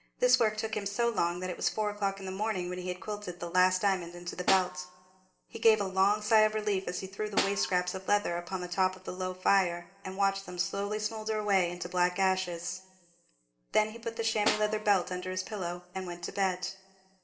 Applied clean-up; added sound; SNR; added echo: none; Snare drum; 8 dB; reverberation time 1.7 s.